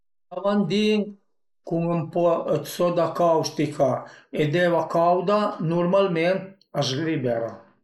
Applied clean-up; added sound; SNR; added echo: neural mask model Resemble Enhance denoiser.